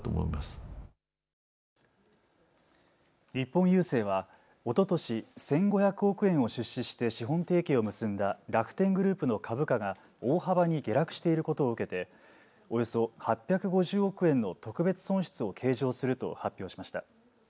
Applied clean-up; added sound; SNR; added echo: none; none; none; none.